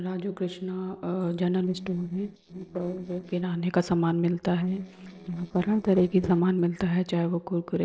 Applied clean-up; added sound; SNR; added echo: neural separator model SepFormer DNS4.